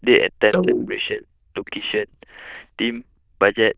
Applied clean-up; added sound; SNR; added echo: neural diffusion model UNIVERSE++.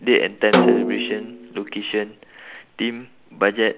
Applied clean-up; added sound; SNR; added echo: none; Snare drum; 0 dB; none.